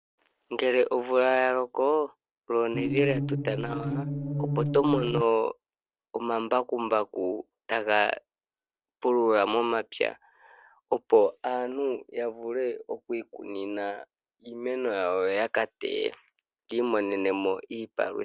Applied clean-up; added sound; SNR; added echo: neural separator model SepFormer DNS4.